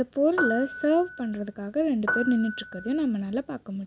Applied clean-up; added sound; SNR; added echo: none; Piano; 7 dB; none.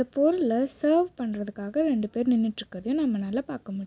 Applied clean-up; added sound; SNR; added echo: none; none; none; none.